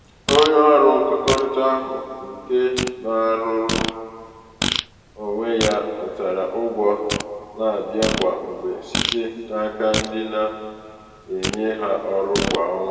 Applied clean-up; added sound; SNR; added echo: none; Fart; 8 dB; reverberation time 2.2 s.